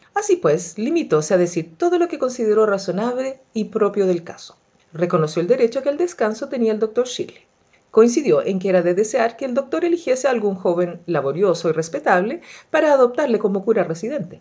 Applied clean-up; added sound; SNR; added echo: none; none; none; none.